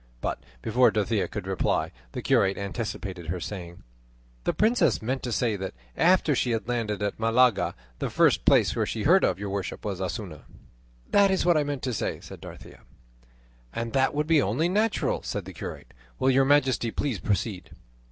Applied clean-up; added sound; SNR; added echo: none; none; none; none.